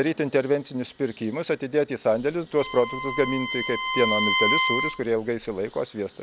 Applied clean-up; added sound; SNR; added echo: none; Bowed string instrument; 2 dB; none.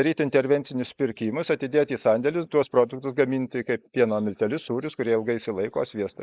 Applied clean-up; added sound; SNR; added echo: neural mask model Resemble Enhance denoiser.